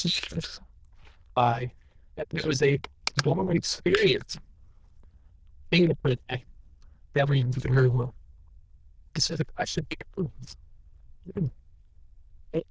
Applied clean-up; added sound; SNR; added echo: neural diffusion model UNIVERSE++.